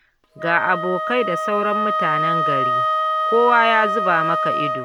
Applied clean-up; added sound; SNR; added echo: none; Wind instrument, woodwind instrument; 0 dB; none.